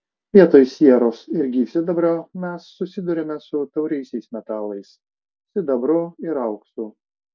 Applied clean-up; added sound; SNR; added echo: none; none; none; none.